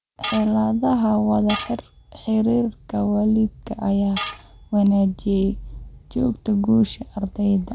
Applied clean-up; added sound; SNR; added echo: none; Tools; 12 dB; none.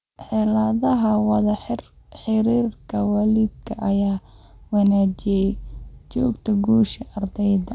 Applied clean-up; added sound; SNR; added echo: none; none; none; none.